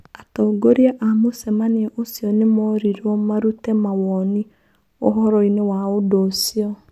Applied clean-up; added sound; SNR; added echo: none; none; none; none.